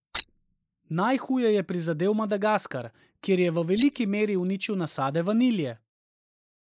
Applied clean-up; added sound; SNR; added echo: neural mask model Resemble Enhance denoiser.